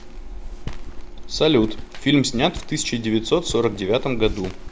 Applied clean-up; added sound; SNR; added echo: none; Walk, footsteps; 8 dB; none.